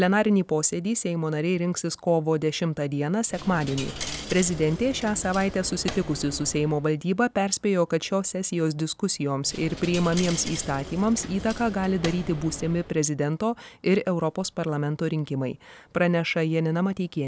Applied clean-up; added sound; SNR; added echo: none; Coin (dropping); 11 dB; none.